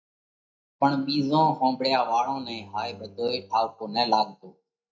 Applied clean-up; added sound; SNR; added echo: neural mask model DeepFilterNet 3.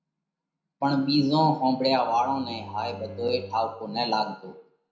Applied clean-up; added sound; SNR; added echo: none; Bowed string instrument; 19 dB; reverberation time 0.5 s.